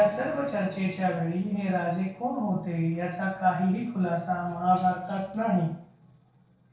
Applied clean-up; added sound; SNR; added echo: neural separator model SepFormer DNS4.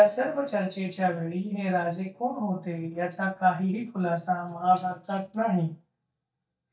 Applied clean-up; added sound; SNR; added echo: neural mask model DeepFilterNet 3.